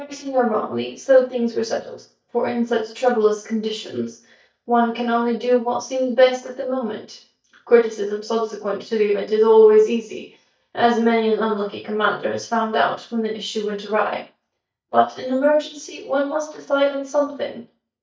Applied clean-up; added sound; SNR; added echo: neural mask model DeepFilterNet 3.